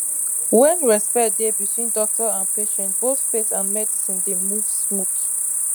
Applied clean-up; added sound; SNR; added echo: none; Cricket; -2 dB; none.